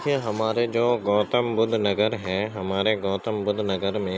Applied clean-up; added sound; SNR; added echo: none; none; none; none.